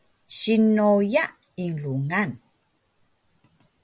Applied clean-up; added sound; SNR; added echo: none; none; none; none.